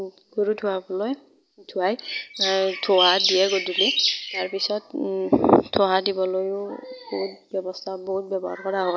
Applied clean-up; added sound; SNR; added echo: none; none; none; none.